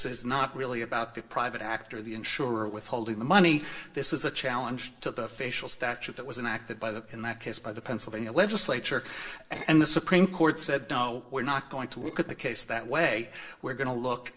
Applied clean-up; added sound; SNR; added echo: neural separator model SepFormer DNS4.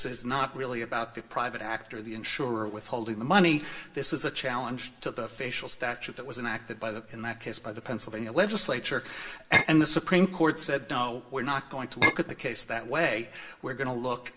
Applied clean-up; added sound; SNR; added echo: none; Chink, clink; -1 dB; reverberation time 0.6 s.